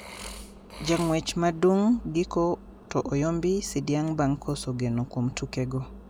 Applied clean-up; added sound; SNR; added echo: none; Engine + Burping, eructation; 19 dB; none.